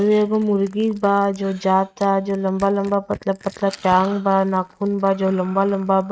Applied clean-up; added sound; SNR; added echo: neural mask model RNNoise.